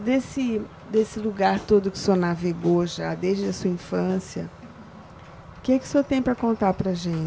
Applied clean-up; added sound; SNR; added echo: none; none; none; none.